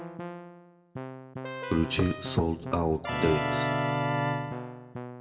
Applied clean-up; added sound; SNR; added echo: none; Keyboard (musical); 1 dB; reverberation time 0.8 s.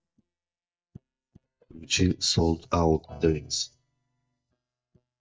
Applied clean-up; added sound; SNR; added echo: neural mask model DeepFilterNet 3.